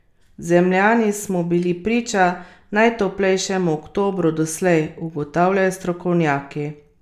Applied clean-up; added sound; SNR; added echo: none; none; none; none.